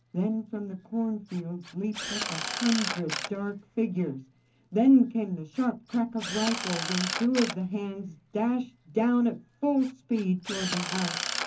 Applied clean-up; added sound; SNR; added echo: none; Drill; 9 dB; reverberation time 0.3 s.